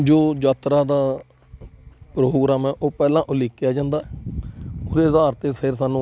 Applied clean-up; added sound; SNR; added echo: none; none; none; none.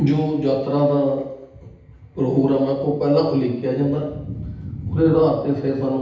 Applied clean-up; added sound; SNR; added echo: none; none; none; reverberation time 0.9 s.